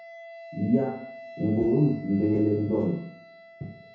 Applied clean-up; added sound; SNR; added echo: none; Wind instrument, woodwind instrument; 18 dB; reverberation time 0.6 s.